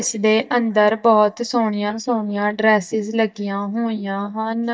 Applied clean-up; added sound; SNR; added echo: neural mask model DeepFilterNet 3.